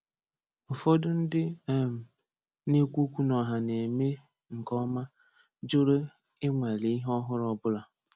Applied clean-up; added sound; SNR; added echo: none; none; none; none.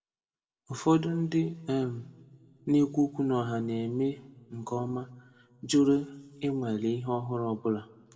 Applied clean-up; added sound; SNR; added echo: none; none; none; reverberation time 1.9 s.